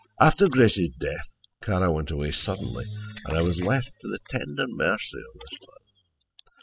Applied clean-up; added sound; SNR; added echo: classical method spectral subtraction.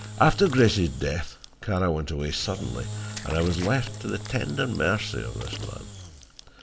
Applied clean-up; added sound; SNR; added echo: none; Engine / Drill; 11 dB; none.